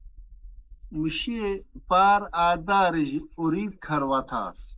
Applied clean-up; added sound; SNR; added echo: neural mask model Resemble Enhance denoiser.